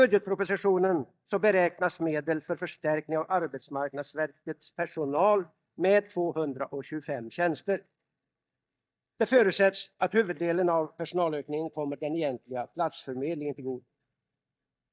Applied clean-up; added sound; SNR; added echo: neural mask model DeepFilterNet 3.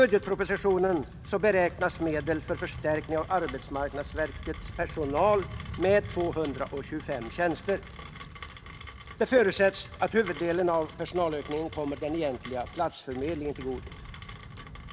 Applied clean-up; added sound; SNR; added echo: none; Rain; 13 dB; none.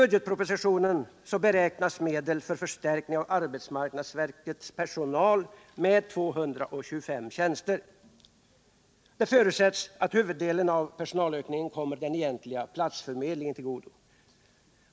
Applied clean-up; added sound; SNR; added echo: none; none; none; none.